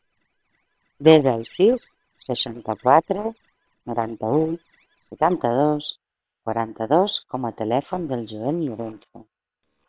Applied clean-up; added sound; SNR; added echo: neural separator model SepFormer WHAM!.